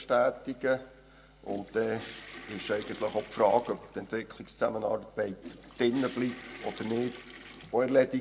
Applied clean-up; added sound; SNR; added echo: none; Toilet flush / Water; 17 dB; reverberation time 0.7 s.